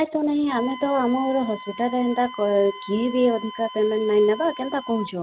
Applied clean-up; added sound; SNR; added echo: none; Wind instrument, woodwind instrument; 15 dB; none.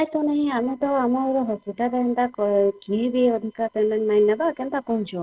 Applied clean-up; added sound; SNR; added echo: neural separator model SepFormer DNS4.